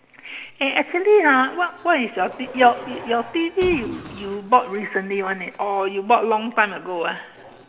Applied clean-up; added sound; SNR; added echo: none; Car; 18 dB; reverberation time 1.2 s.